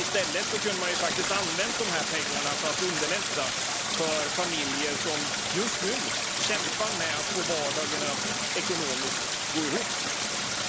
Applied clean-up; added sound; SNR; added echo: none; Stream; -4 dB; none.